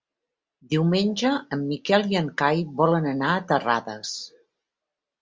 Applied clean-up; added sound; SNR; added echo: none; none; none; none.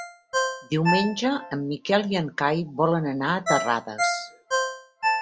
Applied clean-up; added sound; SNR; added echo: none; Ringtone; 3 dB; none.